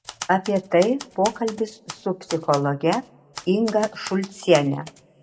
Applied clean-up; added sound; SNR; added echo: none; Typewriter; 16 dB; reverberation time 0.6 s.